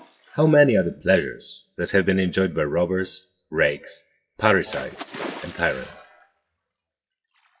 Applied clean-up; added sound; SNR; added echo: classical method WPE with log-MMSE.